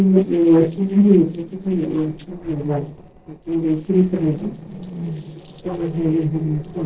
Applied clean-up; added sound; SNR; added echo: neural separator model SepFormer DNS4.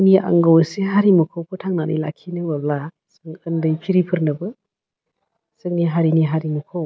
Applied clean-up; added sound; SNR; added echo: none; none; none; none.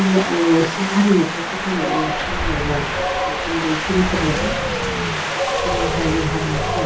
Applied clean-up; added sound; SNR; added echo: none; Wind; 0 dB; reverberation time 0.3 s.